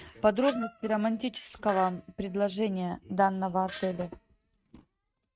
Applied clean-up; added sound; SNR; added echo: neural mask model RNNoise.